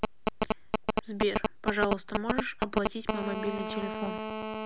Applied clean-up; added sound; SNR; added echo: none; Telephone; -2 dB; none.